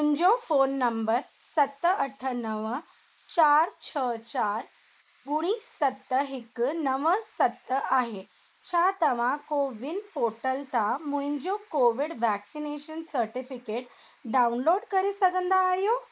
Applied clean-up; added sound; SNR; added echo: neural mask model Resemble Enhance denoiser.